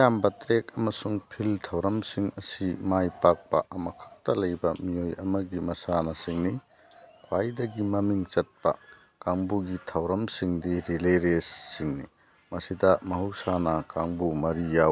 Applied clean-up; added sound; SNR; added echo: none; none; none; none.